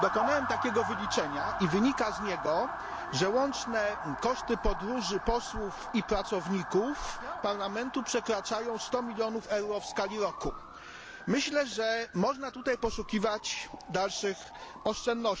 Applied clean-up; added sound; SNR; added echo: none; Motor vehicle (road) / Siren; 7 dB; none.